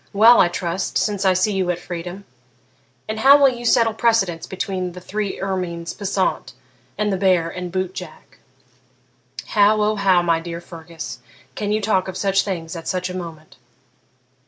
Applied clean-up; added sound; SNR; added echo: none; none; none; none.